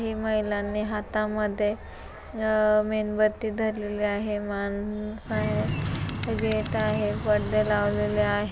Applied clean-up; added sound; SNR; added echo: none; Bird; 4 dB; none.